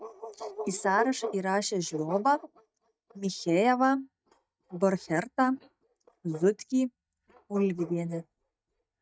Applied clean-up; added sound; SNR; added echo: neural mask model DeepFilterNet 3.